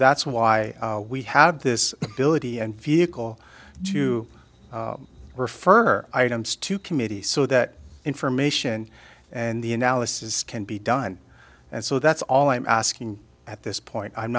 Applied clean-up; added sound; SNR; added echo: none; none; none; none.